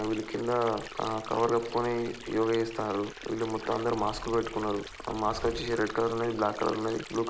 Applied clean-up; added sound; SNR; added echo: none; Subway, metro, underground + Stream; 14 dB; none.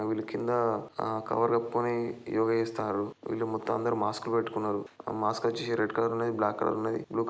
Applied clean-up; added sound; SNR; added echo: none; none; none; none.